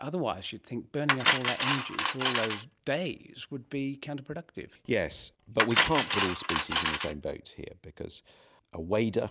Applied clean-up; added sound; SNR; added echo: none; Cutlery, silverware; -2 dB; none.